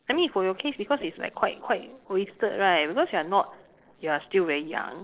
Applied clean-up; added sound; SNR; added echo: neural separator model SepFormer DNS4.